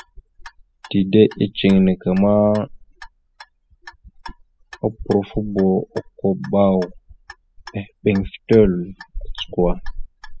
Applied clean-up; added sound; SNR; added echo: classical method spectral subtraction.